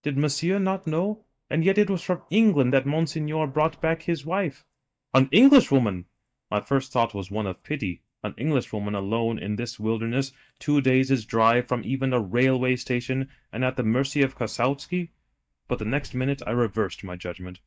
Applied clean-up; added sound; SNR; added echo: neural mask model DeepFilterNet 3.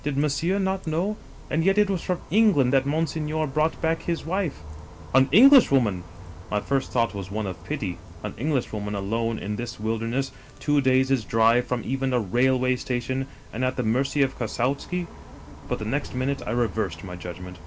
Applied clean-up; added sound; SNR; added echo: none; Bus; 16 dB; none.